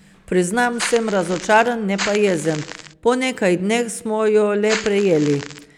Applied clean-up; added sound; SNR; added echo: none; Crackle; 12 dB; none.